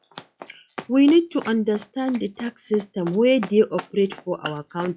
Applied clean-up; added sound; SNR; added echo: classical method log-MMSE.